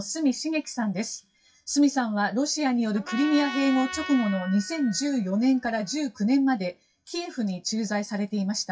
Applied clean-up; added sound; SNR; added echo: classical method WPE with log-MMSE.